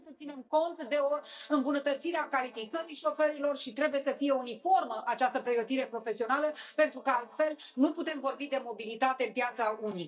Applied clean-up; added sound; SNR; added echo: neural mask model DeepFilterNet 3.